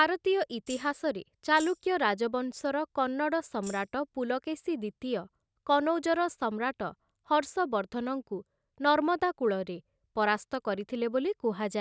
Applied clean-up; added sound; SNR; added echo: none; Tambourine; 20 dB; none.